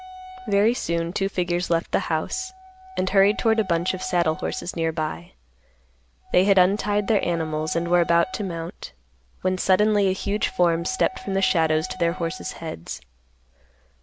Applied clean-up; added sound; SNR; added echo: none; Wind instrument, woodwind instrument; 18 dB; none.